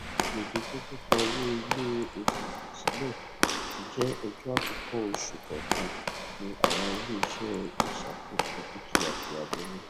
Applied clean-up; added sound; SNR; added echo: none; Walk, footsteps / Slam; -4 dB; none.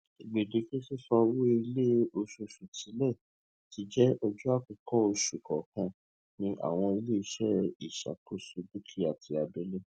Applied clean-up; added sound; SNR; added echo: none; none; none; none.